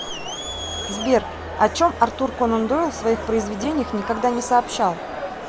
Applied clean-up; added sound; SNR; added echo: none; Crowd; 8 dB; none.